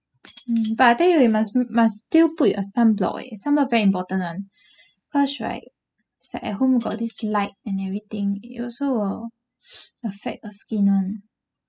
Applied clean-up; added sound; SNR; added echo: classical method spectral subtraction.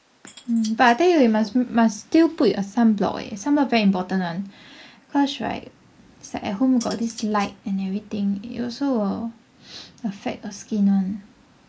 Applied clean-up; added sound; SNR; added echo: neural mask model Resemble Enhance denoiser.